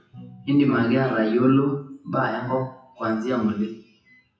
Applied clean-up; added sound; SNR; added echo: classical method WPE with log-MMSE.